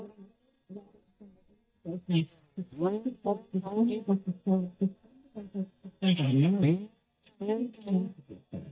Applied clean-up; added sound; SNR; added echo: neural mask model DeepFilterNet 3.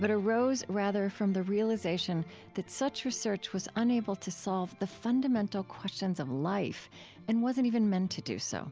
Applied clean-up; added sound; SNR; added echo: none; none; none; none.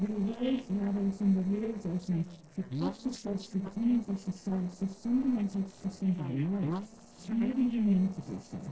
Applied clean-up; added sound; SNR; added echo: neural separator model SepFormer DNS4.